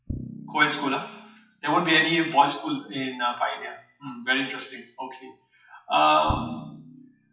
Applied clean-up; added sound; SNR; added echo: classical method WPE with log-MMSE.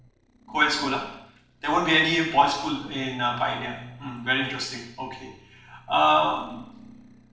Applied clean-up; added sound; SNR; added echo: neural separator model SepFormer DNS4.